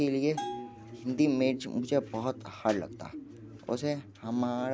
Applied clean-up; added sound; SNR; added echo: none; Bell; 13 dB; none.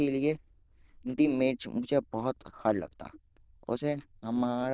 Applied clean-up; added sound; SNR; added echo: neural diffusion model UNIVERSE++.